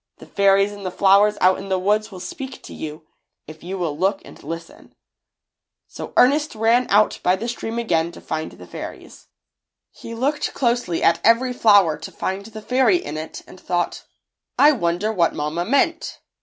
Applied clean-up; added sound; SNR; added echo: none; none; none; none.